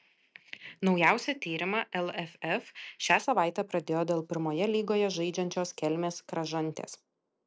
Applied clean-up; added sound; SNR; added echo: none; none; none; none.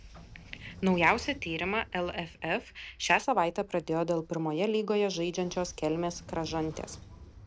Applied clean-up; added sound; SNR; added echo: none; Sliding door / Train; 19 dB; none.